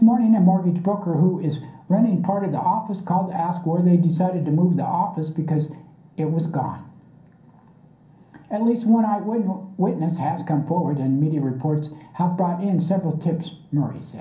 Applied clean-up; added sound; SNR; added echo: none; none; none; reverberation time 0.6 s.